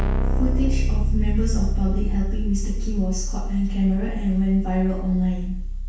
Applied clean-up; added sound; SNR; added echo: none; Keyboard (musical); -3 dB; reverberation time 0.6 s.